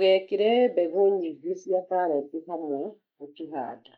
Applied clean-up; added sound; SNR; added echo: neural mask model Resemble Enhance denoiser.